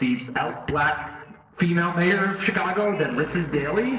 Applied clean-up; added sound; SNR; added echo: neural separator model SepFormer DNS4.